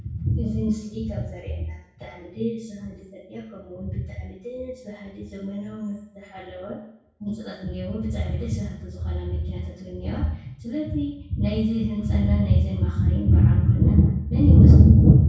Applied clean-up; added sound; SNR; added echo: none; none; none; reverberation time 0.6 s.